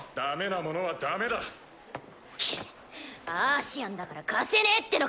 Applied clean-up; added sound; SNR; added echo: none; none; none; none.